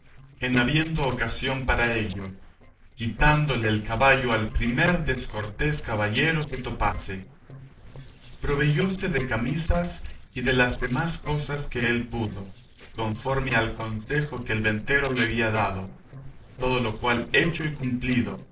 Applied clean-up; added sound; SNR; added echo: neural separator model SepFormer DNS4.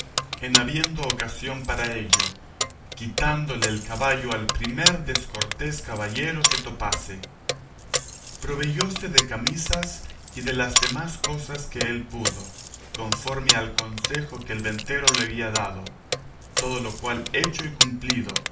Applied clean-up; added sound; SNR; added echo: none; Keys jangling; -1 dB; reverberation time 0.4 s.